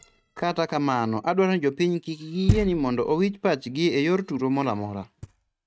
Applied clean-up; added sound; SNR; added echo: neural mask model RNNoise.